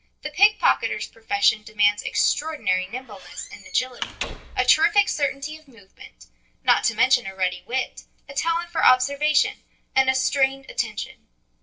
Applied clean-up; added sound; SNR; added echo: neural separator model SepFormer DNS4.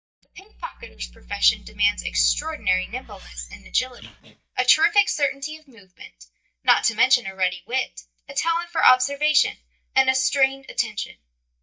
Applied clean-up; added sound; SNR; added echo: neural mask model DeepFilterNet 3.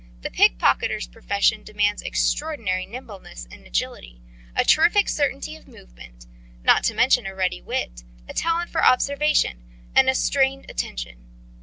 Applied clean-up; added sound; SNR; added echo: none; none; none; none.